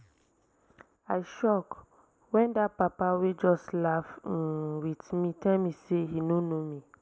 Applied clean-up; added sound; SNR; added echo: none; none; none; none.